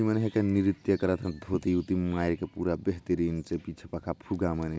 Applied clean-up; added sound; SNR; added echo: none; none; none; none.